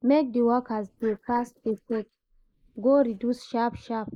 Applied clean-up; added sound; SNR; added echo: neural mask model Resemble Enhance denoiser.